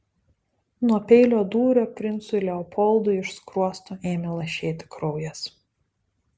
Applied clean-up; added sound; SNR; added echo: none; none; none; none.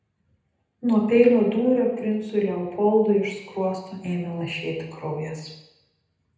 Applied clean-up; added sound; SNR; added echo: none; none; none; reverberation time 0.8 s.